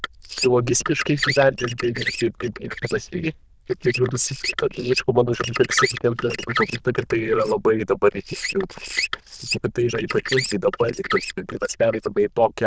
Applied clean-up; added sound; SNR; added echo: neural diffusion model UNIVERSE++.